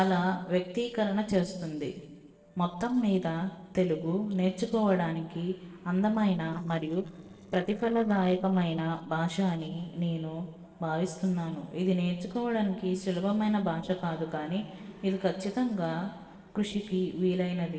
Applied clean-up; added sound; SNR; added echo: neural separator model SepFormer DNS4.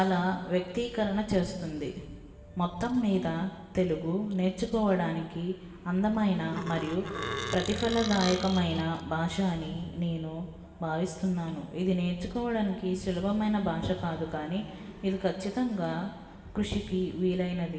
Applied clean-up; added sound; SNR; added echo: none; Burping, eructation; 9 dB; reverberation time 1.4 s.